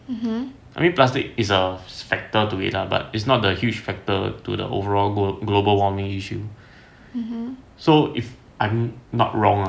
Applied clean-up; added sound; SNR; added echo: none; none; none; none.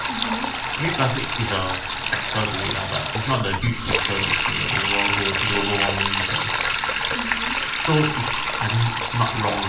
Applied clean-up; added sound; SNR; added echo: none; Sink (filling or washing); -3 dB; reverberation time 0.4 s.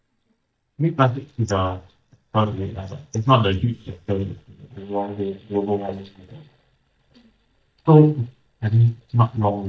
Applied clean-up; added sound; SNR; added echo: neural mask model DeepFilterNet 3.